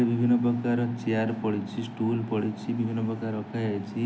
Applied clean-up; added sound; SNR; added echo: none; none; none; none.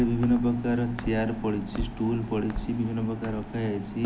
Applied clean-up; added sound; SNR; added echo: none; Walk, footsteps; 11 dB; none.